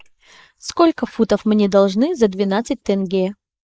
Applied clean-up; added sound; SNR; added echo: neural mask model Resemble Enhance denoiser.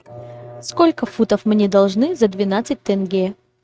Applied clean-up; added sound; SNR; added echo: neural mask model RNNoise.